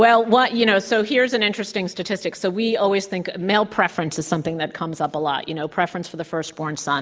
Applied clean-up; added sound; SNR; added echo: none; none; none; none.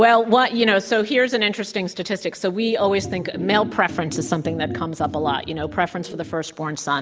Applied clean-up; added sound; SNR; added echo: none; Organ; 11 dB; none.